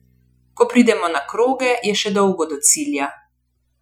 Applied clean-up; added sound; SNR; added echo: classical method Wiener filter.